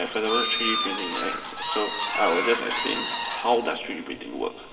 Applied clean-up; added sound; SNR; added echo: none; Bird / Fowl; 1 dB; reverberation time 2.3 s.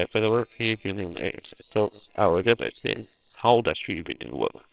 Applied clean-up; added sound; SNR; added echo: neural separator model SepFormer WHAMR!.